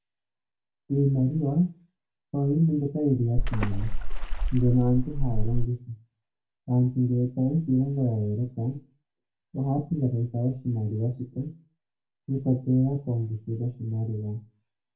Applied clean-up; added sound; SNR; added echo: none; Water / Splash, splatter; -4 dB; reverberation time 0.3 s.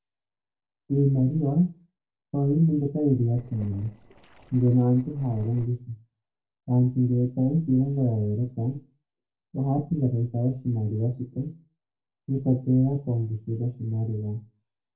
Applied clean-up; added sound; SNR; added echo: neural separator model SepFormer DNS4.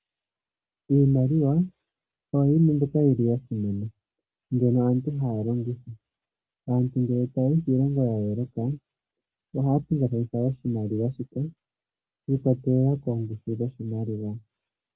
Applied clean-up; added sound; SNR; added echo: none; none; none; none.